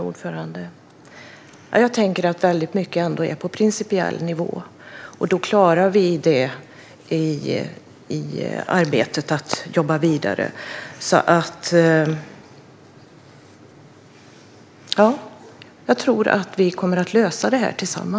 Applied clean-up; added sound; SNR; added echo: none; Fireworks; 18 dB; none.